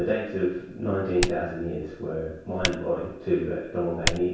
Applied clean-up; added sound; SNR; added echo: none; Typing; 7 dB; reverberation time 0.7 s.